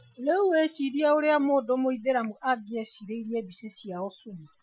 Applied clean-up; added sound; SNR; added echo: classical method Wiener filter.